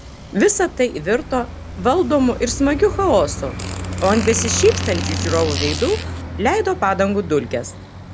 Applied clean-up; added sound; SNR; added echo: none; Fart + Traffic noise, roadway noise; 8 dB; none.